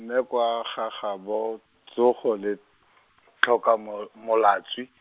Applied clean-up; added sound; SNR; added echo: none; none; none; none.